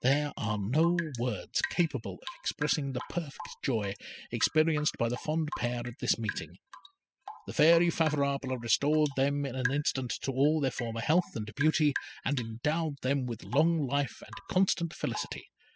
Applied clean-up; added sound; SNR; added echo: classical method spectral subtraction.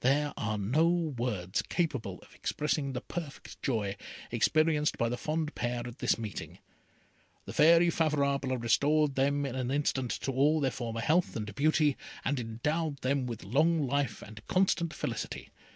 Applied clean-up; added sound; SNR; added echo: none; none; none; none.